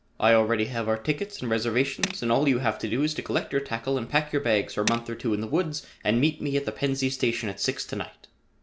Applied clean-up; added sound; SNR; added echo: none; Tools; 11 dB; none.